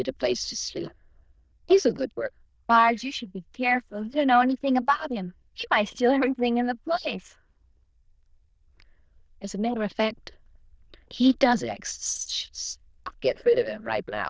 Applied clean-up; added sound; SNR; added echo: neural diffusion model UNIVERSE++.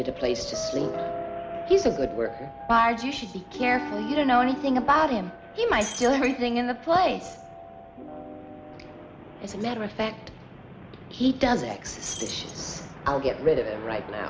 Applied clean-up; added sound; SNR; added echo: none; Wind instrument, woodwind instrument + Shatter; 12 dB; none.